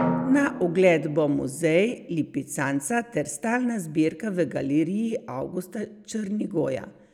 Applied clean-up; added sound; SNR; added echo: none; Drum; 11 dB; none.